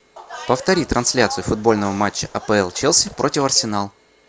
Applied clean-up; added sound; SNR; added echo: none; Bus; 17 dB; none.